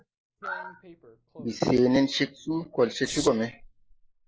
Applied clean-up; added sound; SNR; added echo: neural mask model Resemble Enhance denoiser.